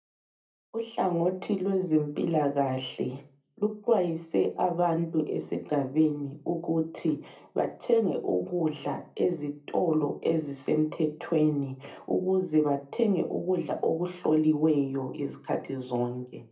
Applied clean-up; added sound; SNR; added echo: none; none; none; reverberation time 0.3 s.